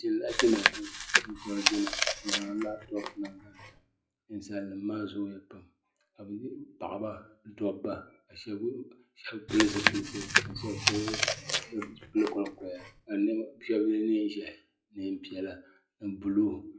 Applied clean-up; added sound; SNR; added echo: classical method WPE with log-MMSE.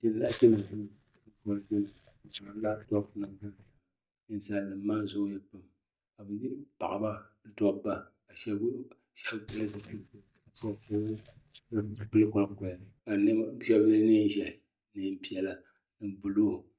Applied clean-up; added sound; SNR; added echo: neural mask model DeepFilterNet 3.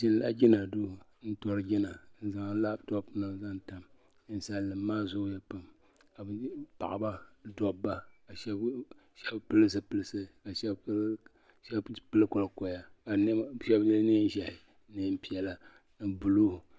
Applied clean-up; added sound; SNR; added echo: none; none; none; none.